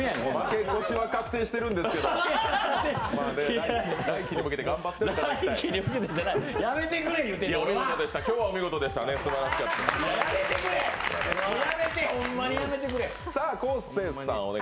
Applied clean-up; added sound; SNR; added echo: none; Wind instrument, woodwind instrument; 17 dB; none.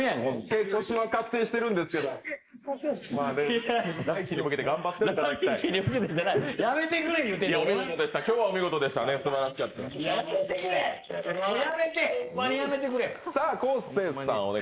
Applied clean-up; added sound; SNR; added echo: neural mask model Resemble Enhance denoiser.